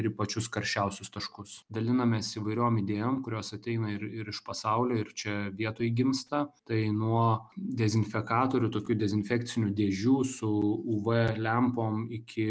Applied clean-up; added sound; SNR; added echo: none; none; none; none.